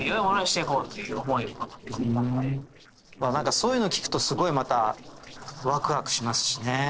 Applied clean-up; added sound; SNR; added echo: neural separator model SepFormer DNS4.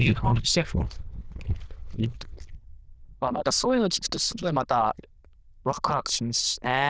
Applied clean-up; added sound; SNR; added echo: neural diffusion model UNIVERSE++.